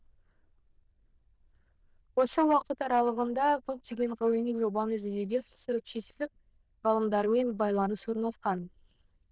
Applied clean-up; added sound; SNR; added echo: neural diffusion model UNIVERSE++.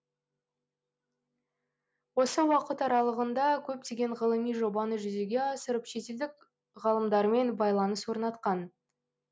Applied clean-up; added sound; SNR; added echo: none; none; none; none.